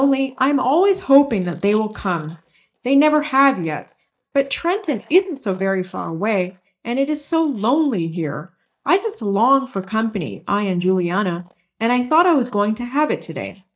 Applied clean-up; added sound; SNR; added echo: neural mask model DeepFilterNet 3.